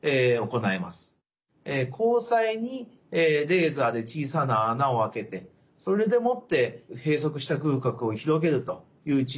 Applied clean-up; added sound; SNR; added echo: none; none; none; none.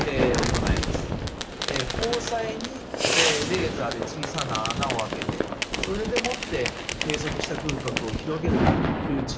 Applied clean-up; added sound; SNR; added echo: none; Fireworks; -4 dB; none.